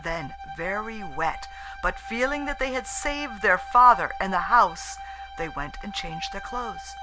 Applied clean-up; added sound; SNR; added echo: none; Bowed string instrument; 13 dB; none.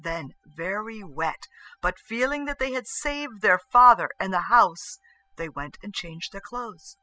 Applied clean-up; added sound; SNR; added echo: classical method spectral subtraction.